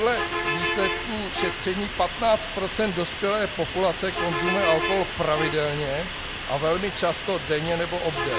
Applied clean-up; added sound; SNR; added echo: none; Bus; 4 dB; none.